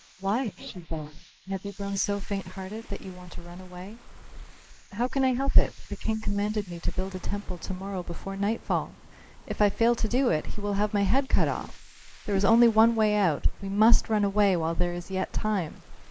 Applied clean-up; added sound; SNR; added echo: neural mask model Resemble Enhance denoiser.